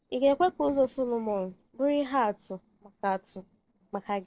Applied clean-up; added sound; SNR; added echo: neural separator model SepFormer DNS4.